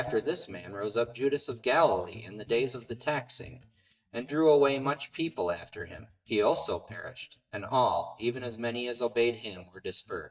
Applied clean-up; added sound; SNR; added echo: neural mask model DeepFilterNet 3.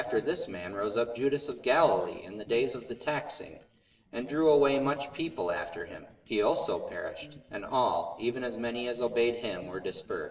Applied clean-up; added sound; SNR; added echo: neural separator model SepFormer DNS4.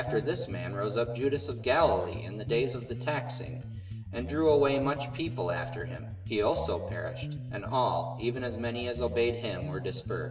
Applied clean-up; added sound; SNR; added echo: none; Bass guitar; 8 dB; reverberation time 1.0 s.